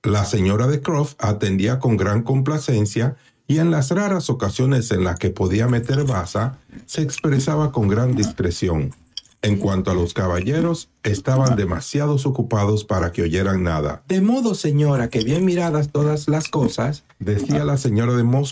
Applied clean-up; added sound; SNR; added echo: neural mask model RNNoise.